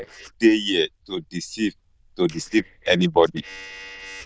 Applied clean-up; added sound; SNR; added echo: neural diffusion model UNIVERSE++.